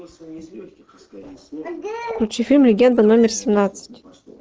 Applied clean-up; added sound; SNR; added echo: neural separator model SepFormer DNS4.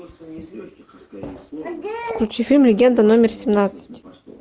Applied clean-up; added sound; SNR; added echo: none; none; none; none.